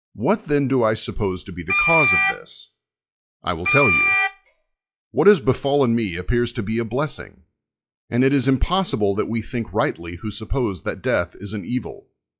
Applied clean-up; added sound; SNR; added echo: classical method log-MMSE.